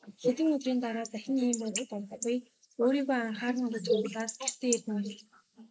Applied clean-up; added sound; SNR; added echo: neural mask model Resemble Enhance denoiser.